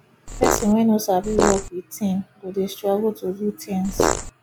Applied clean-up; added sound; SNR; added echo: none; Fart; -1 dB; none.